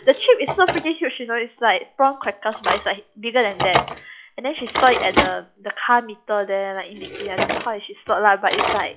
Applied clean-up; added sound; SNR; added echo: classical method log-MMSE.